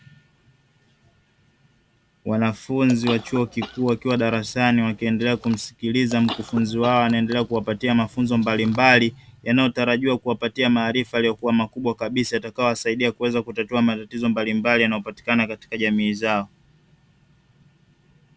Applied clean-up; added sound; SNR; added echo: none; Chewing, mastication / Cough; 16 dB; none.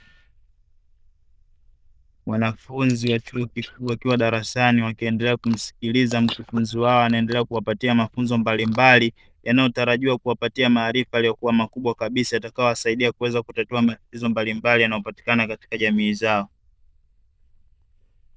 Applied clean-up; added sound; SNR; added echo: neural diffusion model UNIVERSE++.